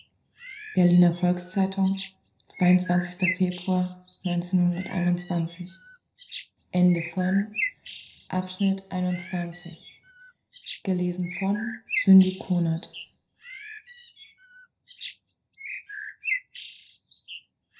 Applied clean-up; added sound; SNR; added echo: none; Bird; 12 dB; reverberation time 0.5 s.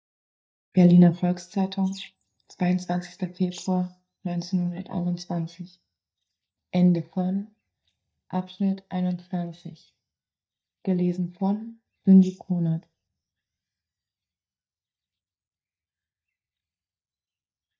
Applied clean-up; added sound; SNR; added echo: neural mask model DeepFilterNet 3.